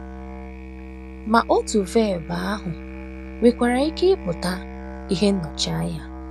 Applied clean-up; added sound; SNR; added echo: none; Musical instrument; 11 dB; none.